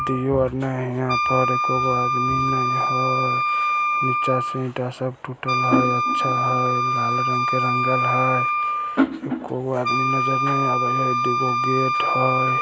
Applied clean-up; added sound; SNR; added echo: none; Wind instrument, woodwind instrument; -3 dB; none.